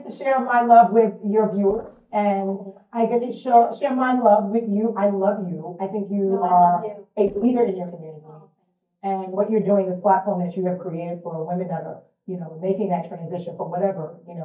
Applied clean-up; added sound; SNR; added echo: neural mask model DeepFilterNet 3.